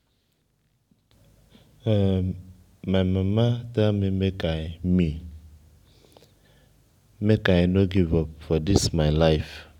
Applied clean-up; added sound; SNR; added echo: none; none; none; none.